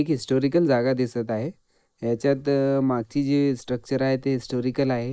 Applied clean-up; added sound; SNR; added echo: neural mask model Resemble Enhance denoiser.